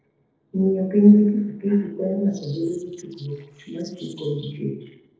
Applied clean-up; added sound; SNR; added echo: neural separator model SepFormer DNS4.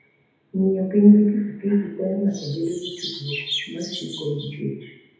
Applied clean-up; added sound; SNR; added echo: none; Chirp, tweet; 11 dB; reverberation time 0.8 s.